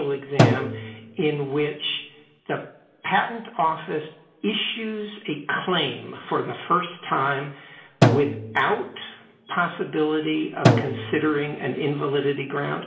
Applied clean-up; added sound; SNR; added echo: none; Drum; -1 dB; reverberation time 1.3 s.